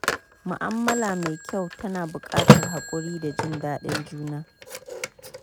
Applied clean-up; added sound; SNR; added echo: none; Telephone; -5 dB; none.